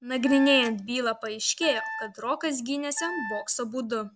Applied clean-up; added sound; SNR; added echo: none; Wind instrument, woodwind instrument; 10 dB; none.